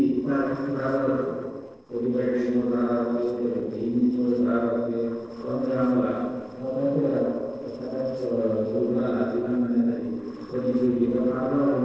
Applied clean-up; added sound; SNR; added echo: neural separator model SepFormer DNS4.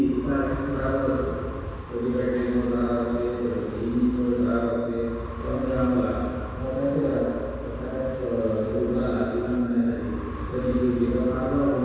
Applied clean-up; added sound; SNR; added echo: none; Wind; 10 dB; reverberation time 2.0 s.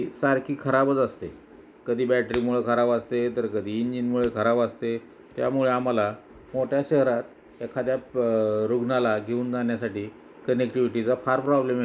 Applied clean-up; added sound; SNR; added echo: none; none; none; none.